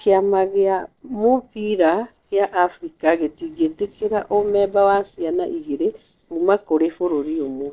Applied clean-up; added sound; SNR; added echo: neural separator model SepFormer DNS4.